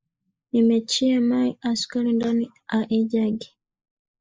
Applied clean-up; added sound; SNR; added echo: neural mask model Resemble Enhance denoiser.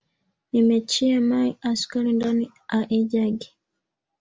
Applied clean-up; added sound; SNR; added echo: none; none; none; none.